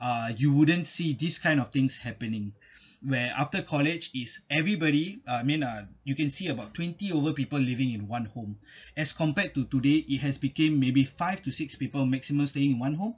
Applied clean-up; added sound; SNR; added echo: none; none; none; none.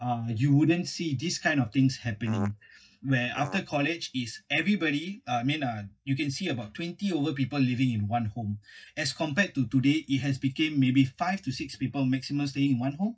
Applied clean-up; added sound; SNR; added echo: neural mask model DeepFilterNet 3.